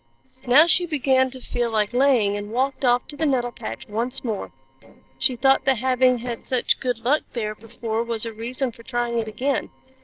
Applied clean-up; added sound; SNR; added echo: neural separator model SepFormer DNS4.